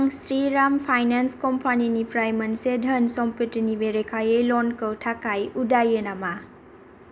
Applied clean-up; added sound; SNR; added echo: none; none; none; none.